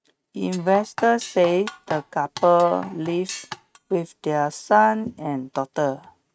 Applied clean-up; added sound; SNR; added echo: neural mask model RNNoise.